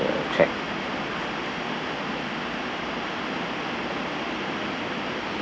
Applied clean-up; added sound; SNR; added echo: none; none; none; none.